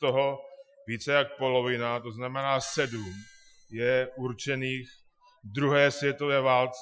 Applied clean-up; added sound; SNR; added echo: classical method Wiener filter.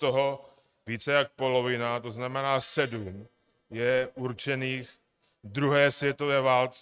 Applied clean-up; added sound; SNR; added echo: neural mask model RNNoise.